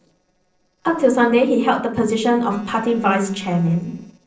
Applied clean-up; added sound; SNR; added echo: neural separator model SepFormer DNS4.